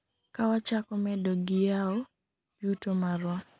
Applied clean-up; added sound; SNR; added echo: none; none; none; none.